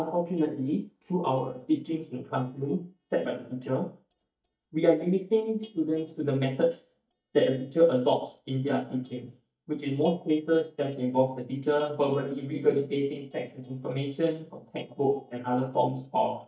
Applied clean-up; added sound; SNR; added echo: neural mask model DeepFilterNet 3.